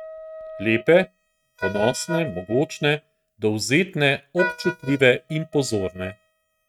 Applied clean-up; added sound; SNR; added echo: neural mask model RNNoise.